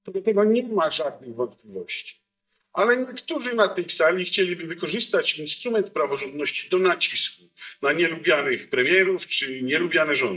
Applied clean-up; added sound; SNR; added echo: neural mask model DeepFilterNet 3.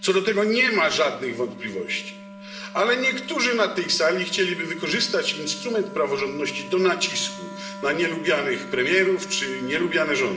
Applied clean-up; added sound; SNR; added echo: none; Wind instrument, woodwind instrument; 15 dB; reverberation time 1.4 s.